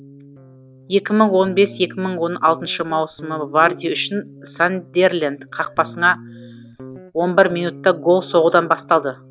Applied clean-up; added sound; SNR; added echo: none; Guitar; 20 dB; none.